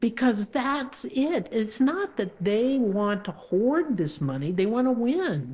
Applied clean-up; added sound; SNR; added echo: neural separator model SepFormer DNS4.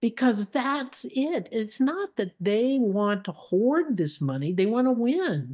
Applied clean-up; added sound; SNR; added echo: neural mask model DeepFilterNet 3.